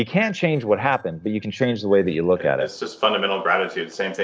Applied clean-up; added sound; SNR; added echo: neural separator model SepFormer DNS4.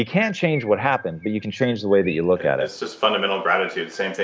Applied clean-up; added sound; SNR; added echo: none; Chirp, tweet; 20 dB; none.